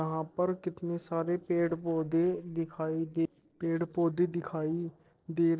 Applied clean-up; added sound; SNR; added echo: neural separator model SepFormer DNS4.